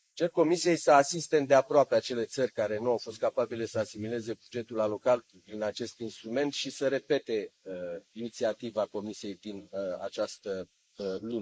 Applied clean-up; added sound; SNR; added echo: neural mask model Resemble Enhance denoiser.